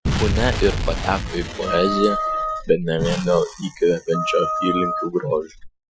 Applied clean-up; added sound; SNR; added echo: classical method Wiener filter.